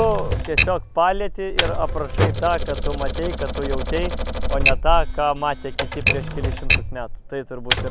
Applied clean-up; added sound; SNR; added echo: none; Typewriter; 3 dB; none.